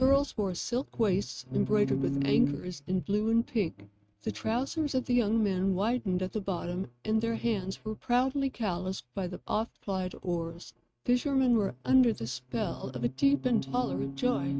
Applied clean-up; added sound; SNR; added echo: neural mask model RNNoise.